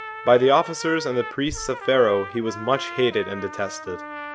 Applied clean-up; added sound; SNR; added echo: none; Trumpet; 13 dB; none.